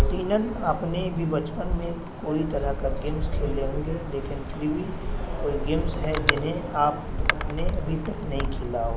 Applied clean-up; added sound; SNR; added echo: none; Wind; 0 dB; none.